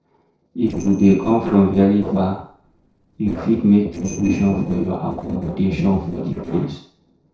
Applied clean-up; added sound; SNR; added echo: neural separator model SepFormer DNS4.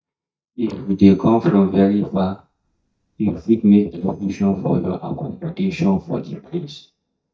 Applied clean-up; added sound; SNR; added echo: neural mask model DeepFilterNet 3.